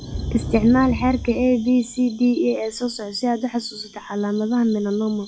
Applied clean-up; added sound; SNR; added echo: classical method log-MMSE.